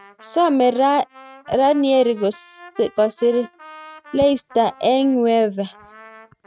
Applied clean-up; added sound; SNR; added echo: neural mask model RNNoise.